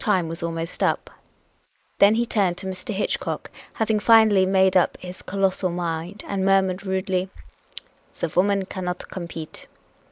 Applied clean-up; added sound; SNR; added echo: neural mask model Resemble Enhance denoiser.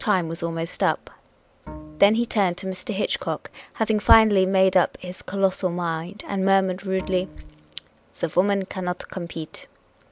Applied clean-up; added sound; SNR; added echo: none; Bowed string instrument; 18 dB; none.